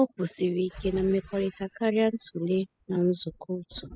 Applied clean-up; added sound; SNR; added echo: classical method spectral subtraction.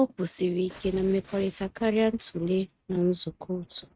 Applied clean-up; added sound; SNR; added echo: neural mask model RNNoise.